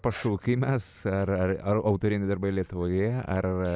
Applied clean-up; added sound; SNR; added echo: none; none; none; none.